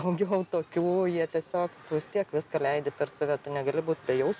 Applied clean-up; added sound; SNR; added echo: none; none; none; none.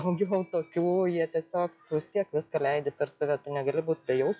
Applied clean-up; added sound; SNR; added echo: classical method log-MMSE.